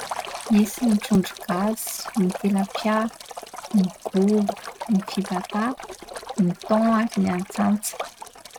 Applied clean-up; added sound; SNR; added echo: neural mask model RNNoise.